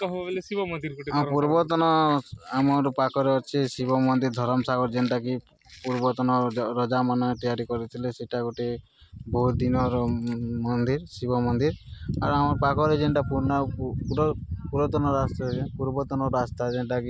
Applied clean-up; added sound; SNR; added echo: none; none; none; none.